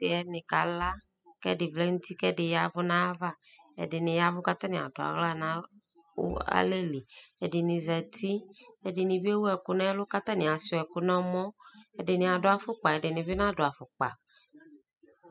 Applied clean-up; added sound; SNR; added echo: classical method spectral subtraction.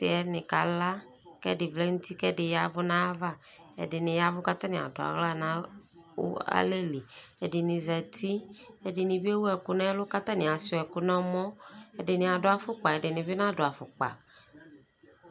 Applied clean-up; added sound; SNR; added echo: none; none; none; none.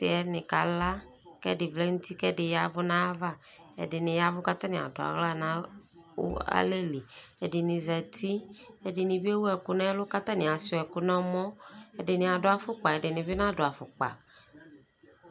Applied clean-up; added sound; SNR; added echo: none; Marimba, xylophone / Wood; 14 dB; none.